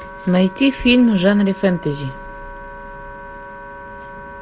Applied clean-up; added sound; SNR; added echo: none; Wind instrument, woodwind instrument; 16 dB; none.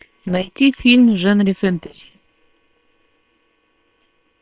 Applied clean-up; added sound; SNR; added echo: neural separator model SepFormer WHAM!.